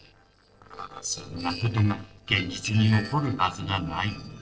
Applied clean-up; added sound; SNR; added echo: neural separator model SepFormer DNS4.